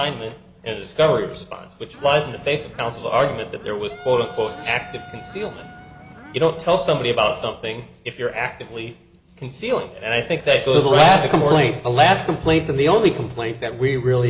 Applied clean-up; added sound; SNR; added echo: none; Bird / Fowl + Wind instrument, woodwind instrument; 20 dB; none.